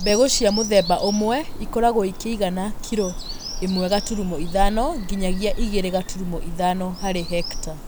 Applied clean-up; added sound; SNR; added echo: none; Bird vocalization, bird call, bird song; 4 dB; none.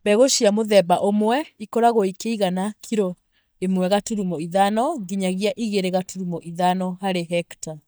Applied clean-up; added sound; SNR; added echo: neural mask model DeepFilterNet 3.